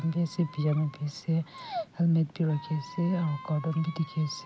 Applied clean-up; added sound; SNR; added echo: none; Squeak; 15 dB; none.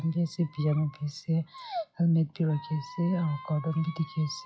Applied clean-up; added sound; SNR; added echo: classical method log-MMSE.